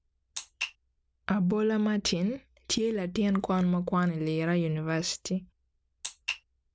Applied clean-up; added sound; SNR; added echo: none; none; none; none.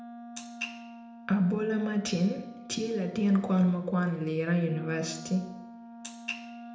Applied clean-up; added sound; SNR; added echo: none; Wind instrument, woodwind instrument; 16 dB; reverberation time 0.8 s.